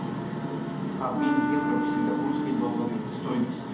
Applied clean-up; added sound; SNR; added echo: none; Wind instrument, woodwind instrument; 0 dB; reverberation time 2.0 s.